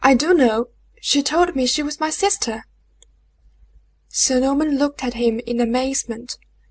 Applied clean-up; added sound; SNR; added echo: none; none; none; none.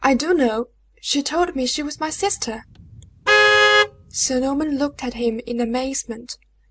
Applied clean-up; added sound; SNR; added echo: none; Vehicle horn, car horn, honking; -2 dB; none.